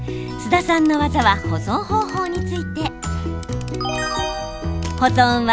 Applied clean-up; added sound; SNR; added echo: none; Camera; 19 dB; none.